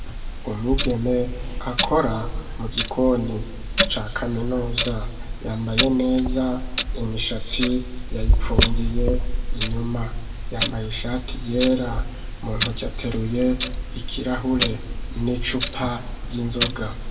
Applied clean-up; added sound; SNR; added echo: none; Clock; -1 dB; reverberation time 1.1 s.